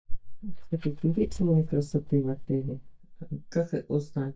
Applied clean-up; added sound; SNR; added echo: neural mask model DeepFilterNet 3.